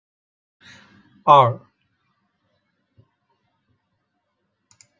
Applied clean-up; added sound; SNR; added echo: none; none; none; none.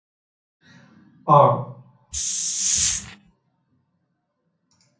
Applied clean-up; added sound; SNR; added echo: none; Hiss; -2 dB; reverberation time 0.5 s.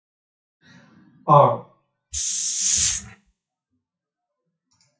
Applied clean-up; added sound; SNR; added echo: classical method WPE with log-MMSE.